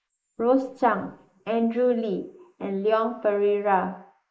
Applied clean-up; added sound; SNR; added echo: neural mask model Resemble Enhance denoiser.